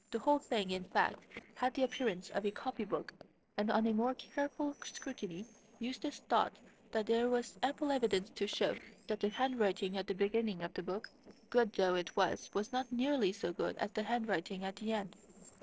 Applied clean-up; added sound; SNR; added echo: neural separator model SepFormer DNS4.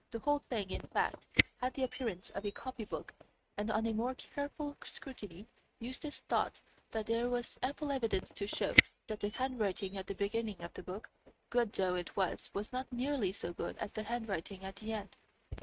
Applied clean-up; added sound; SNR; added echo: neural mask model RNNoise.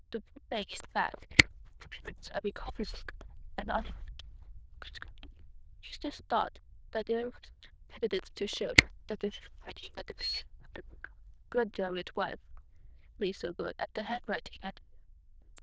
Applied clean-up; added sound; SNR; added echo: neural diffusion model UNIVERSE++.